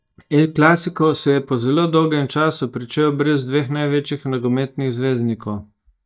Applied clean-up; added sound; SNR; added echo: neural mask model DeepFilterNet 3.